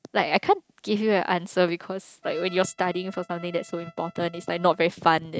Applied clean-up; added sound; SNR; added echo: neural mask model RNNoise.